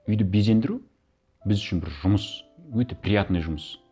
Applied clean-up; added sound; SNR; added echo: none; none; none; none.